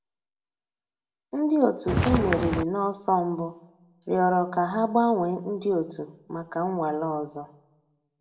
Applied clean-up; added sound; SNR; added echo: none; Walk, footsteps; -1 dB; reverberation time 0.4 s.